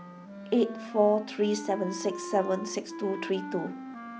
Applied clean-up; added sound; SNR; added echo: none; Wind instrument, woodwind instrument; 10 dB; none.